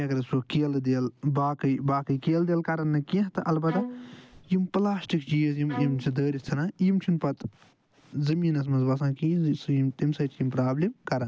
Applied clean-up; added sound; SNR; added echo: none; Bowed string instrument; 12 dB; none.